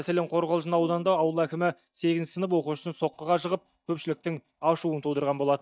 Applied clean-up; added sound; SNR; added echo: neural mask model DeepFilterNet 3.